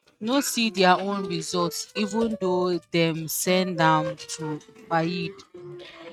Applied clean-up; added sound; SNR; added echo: neural mask model RNNoise.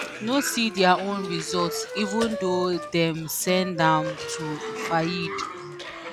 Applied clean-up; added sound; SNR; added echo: none; Wind instrument, woodwind instrument + Cough; 7 dB; none.